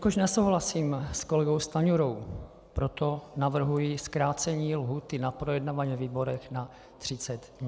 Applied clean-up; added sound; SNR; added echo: none; none; none; none.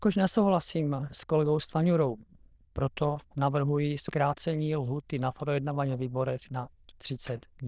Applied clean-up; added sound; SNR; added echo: neural diffusion model UNIVERSE++.